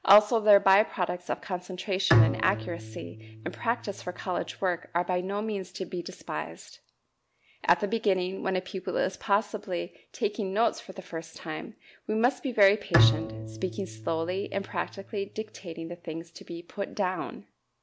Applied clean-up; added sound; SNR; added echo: none; Bowed string instrument; 2 dB; none.